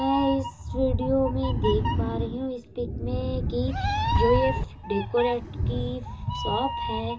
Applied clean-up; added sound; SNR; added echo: none; Meow; 0 dB; reverberation time 0.2 s.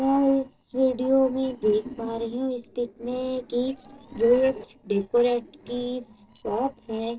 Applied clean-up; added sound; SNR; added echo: neural separator model SepFormer DNS4.